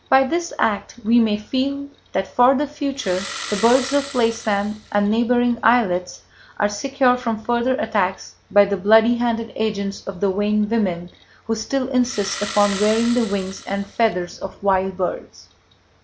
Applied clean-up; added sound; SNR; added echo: none; Engine starting; 12 dB; none.